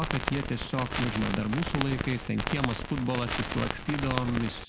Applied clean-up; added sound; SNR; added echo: none; Crackle; 3 dB; none.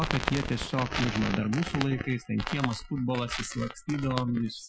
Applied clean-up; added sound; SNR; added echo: classical method Wiener filter.